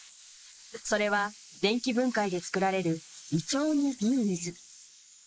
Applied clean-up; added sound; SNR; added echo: neural mask model Resemble Enhance denoiser.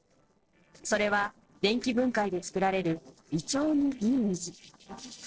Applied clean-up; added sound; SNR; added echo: neural separator model SepFormer DNS4.